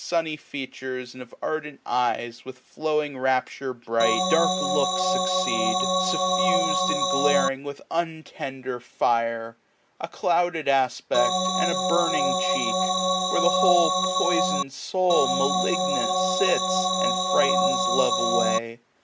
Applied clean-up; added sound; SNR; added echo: none; Organ; -4 dB; none.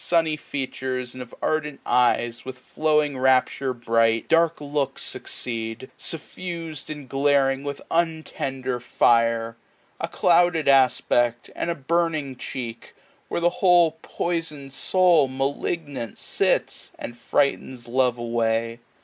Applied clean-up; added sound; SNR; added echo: none; none; none; none.